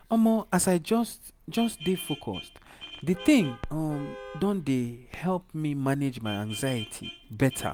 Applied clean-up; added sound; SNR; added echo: none; Crackle + Vehicle horn, car horn, honking; 16 dB; none.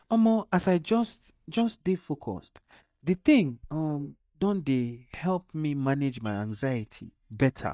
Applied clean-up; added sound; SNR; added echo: neural mask model DeepFilterNet 3.